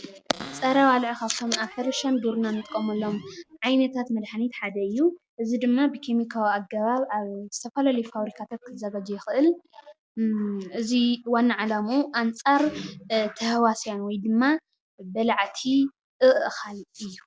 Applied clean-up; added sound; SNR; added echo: none; Cupboard open or close; 19 dB; none.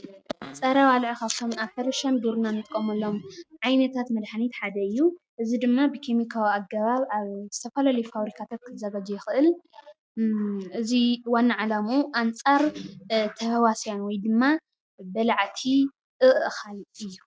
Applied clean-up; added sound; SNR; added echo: neural mask model RNNoise.